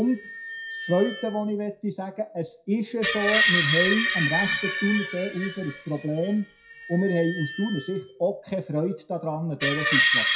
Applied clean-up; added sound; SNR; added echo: classical method WPE with log-MMSE.